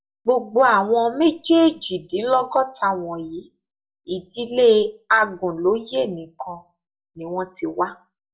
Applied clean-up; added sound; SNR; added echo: none; none; none; reverberation time 0.2 s.